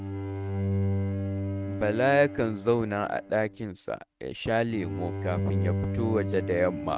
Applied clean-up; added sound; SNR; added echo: neural mask model RNNoise.